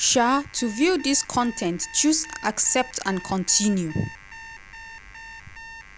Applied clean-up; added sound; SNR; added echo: none; Alarm; 17 dB; none.